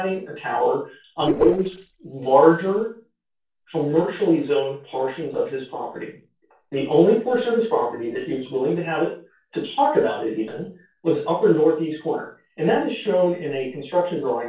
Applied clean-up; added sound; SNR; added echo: neural separator model SepFormer DNS4.